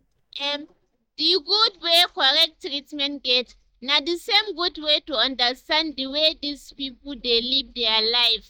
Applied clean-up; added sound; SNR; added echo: neural mask model DeepFilterNet 3.